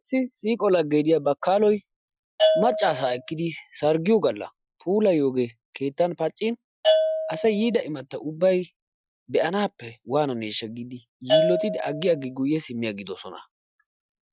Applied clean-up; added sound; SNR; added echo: classical method Wiener filter.